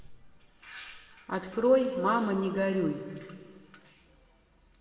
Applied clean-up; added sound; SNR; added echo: none; none; none; reverberation time 1.7 s.